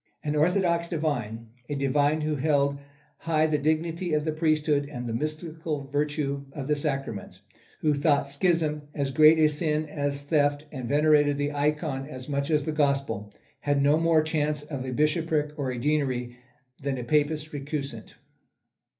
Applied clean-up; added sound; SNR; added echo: none; none; none; reverberation time 0.3 s.